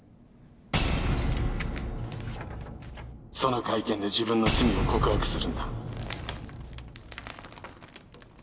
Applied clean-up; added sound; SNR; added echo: none; Shatter / Boom; -1 dB; none.